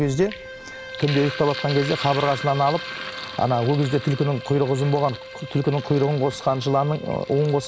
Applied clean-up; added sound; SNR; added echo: none; Bowed string instrument + Sink (filling or washing); 12 dB; none.